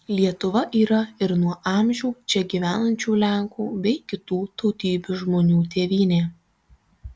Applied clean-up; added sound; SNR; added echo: none; none; none; none.